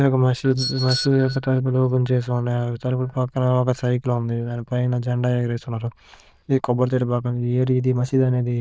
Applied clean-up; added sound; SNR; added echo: neural diffusion model UNIVERSE++.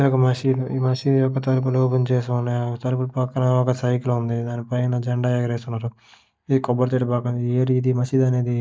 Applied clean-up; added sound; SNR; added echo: neural mask model DeepFilterNet 3.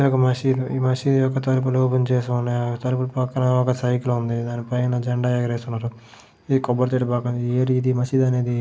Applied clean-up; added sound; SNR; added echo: none; none; none; none.